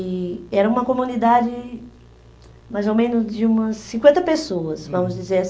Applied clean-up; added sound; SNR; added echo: none; none; none; none.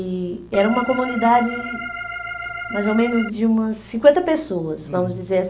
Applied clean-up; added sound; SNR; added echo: none; Organ; 9 dB; none.